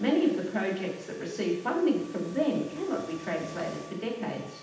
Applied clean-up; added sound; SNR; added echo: none; Domestic sounds, home sounds; 20 dB; reverberation time 0.8 s.